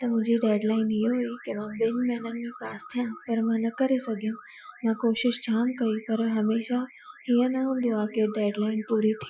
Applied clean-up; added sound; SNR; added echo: classical method Wiener filter.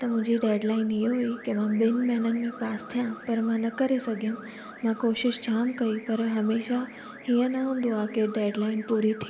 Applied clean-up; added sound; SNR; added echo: none; Alarm / Car; 20 dB; none.